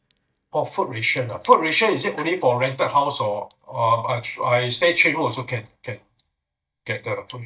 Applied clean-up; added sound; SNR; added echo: neural mask model DeepFilterNet 3.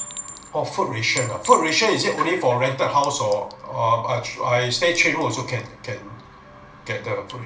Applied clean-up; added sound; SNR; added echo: none; Chink, clink; 17 dB; reverberation time 0.4 s.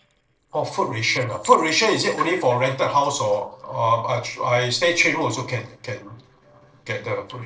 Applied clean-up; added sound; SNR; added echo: neural separator model SepFormer DNS4.